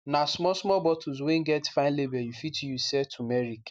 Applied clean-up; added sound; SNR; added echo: none; none; none; none.